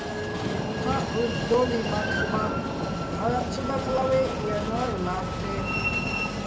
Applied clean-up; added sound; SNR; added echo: none; Train; -1 dB; none.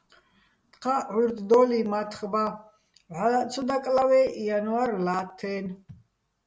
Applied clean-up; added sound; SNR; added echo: none; none; none; none.